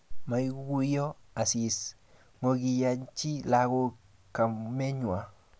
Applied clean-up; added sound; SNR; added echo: none; none; none; none.